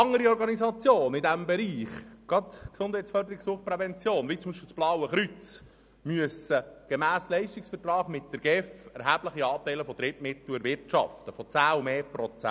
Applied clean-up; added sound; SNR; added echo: none; none; none; none.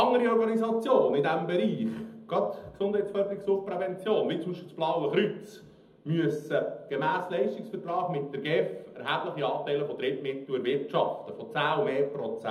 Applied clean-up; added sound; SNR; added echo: none; none; none; reverberation time 0.8 s.